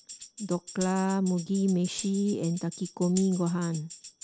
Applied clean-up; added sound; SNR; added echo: none; Tambourine; 14 dB; none.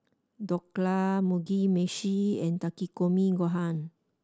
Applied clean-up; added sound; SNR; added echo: none; none; none; none.